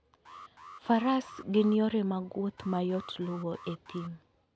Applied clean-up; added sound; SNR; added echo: none; Alarm; 19 dB; none.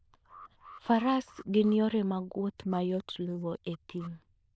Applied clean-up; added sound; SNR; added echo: neural diffusion model UNIVERSE++.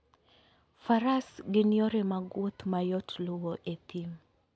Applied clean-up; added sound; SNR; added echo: none; none; none; none.